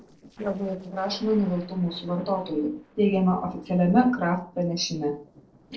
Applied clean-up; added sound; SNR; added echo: neural separator model SepFormer DNS4.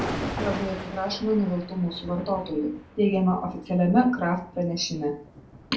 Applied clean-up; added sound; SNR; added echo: none; Thunder; 11 dB; reverberation time 0.3 s.